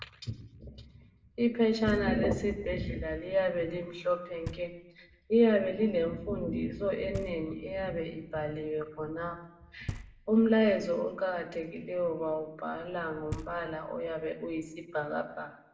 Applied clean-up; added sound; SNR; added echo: none; Knock; 18 dB; reverberation time 0.6 s.